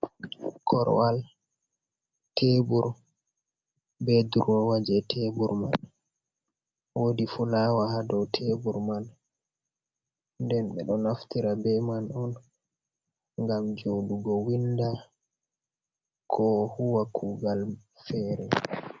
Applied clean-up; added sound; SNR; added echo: none; none; none; none.